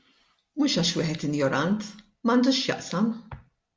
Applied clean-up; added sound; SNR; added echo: none; none; none; none.